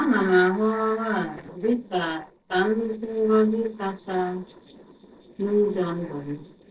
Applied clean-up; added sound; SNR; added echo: neural separator model SepFormer DNS4.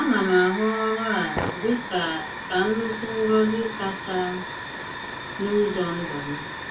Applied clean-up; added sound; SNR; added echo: none; Hiss / Fire; 7 dB; reverberation time 0.1 s.